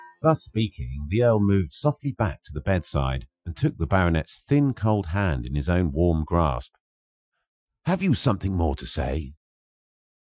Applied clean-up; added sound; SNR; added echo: classical method Wiener filter.